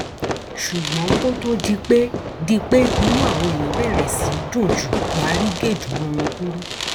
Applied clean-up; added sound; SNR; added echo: none; Fireworks; 2 dB; none.